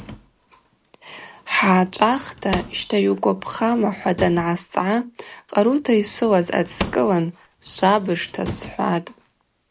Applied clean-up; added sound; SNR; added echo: none; Drawer open or close / Wood; 15 dB; none.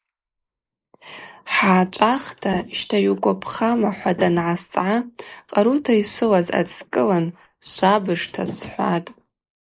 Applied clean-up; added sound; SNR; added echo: neural mask model Resemble Enhance denoiser.